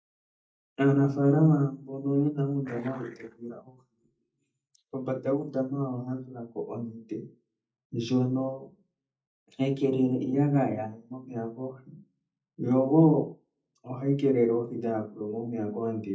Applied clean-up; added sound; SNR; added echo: neural mask model DeepFilterNet 3.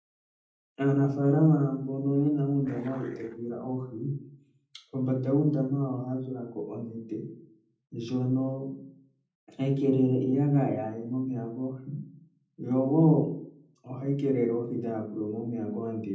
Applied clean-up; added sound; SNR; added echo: none; Dog; 20 dB; reverberation time 0.6 s.